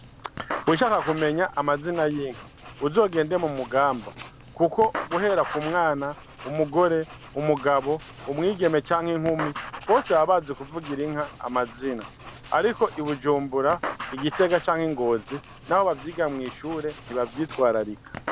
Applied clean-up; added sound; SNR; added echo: none; Writing; 13 dB; none.